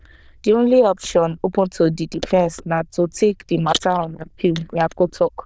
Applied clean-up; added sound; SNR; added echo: neural diffusion model UNIVERSE++.